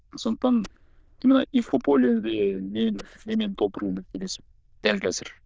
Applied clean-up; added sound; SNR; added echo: neural diffusion model UNIVERSE++.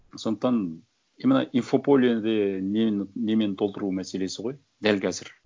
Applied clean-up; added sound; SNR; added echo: none; none; none; none.